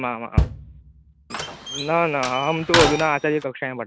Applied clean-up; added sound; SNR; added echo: none; Slam + Bass drum; 2 dB; none.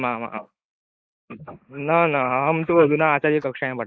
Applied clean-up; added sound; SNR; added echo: neural mask model Resemble Enhance denoiser.